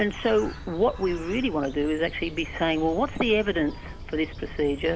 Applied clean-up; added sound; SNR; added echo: none; Bird; 12 dB; none.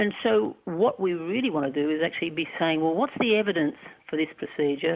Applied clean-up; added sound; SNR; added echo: none; none; none; none.